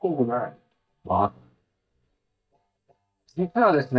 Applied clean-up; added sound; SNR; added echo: neural mask model DeepFilterNet 3.